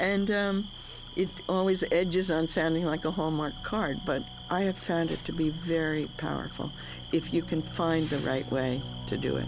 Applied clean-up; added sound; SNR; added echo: none; Cricket + Truck; 15 dB; none.